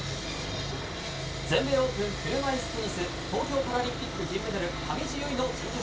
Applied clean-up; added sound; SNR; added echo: none; Sawing; 3 dB; reverberation time 0.2 s.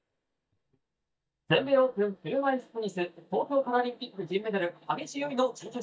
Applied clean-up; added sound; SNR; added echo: neural mask model DeepFilterNet 3.